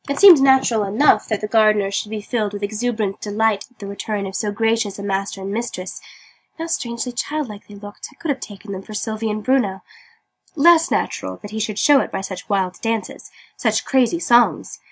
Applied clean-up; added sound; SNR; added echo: none; none; none; none.